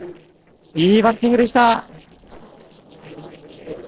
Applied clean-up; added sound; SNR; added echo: neural separator model SepFormer DNS4.